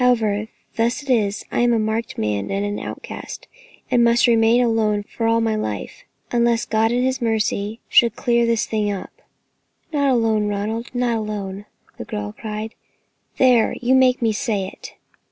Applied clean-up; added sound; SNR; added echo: none; none; none; none.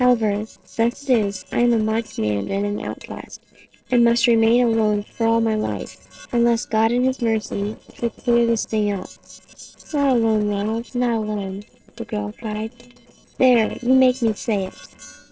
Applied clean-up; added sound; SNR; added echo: neural separator model SepFormer DNS4.